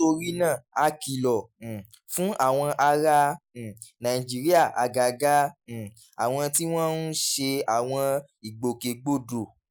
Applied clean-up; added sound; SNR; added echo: none; none; none; none.